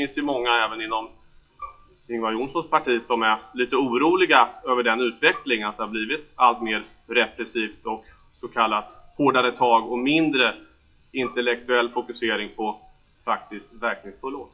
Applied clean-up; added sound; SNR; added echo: classical method WPE with log-MMSE.